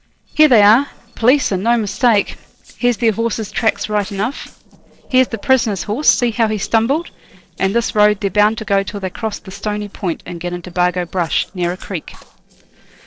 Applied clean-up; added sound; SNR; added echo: neural separator model SepFormer DNS4.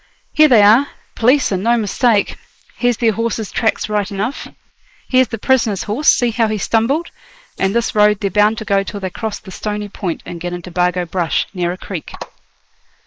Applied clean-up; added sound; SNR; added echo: neural mask model Resemble Enhance denoiser.